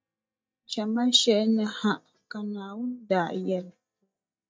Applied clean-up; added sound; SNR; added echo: neural mask model DeepFilterNet 3.